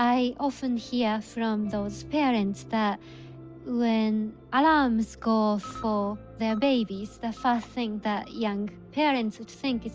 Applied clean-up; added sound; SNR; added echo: none; none; none; none.